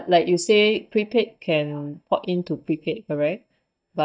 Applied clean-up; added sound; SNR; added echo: neural mask model DeepFilterNet 3.